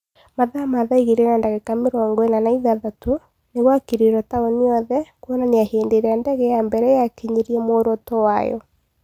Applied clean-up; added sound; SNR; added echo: none; none; none; none.